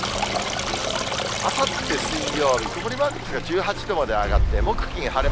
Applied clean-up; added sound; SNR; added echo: none; Stream; -1 dB; none.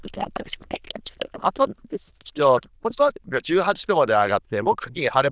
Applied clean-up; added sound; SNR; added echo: neural diffusion model UNIVERSE++.